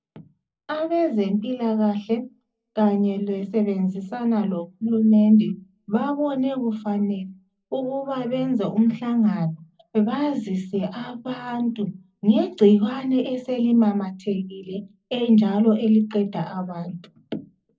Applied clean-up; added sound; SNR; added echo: none; none; none; reverberation time 0.4 s.